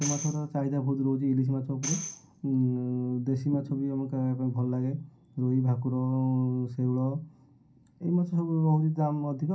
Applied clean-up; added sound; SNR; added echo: none; Tambourine; 12 dB; reverberation time 0.3 s.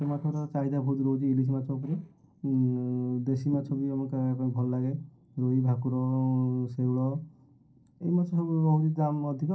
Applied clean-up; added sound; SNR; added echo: neural separator model SepFormer DNS4.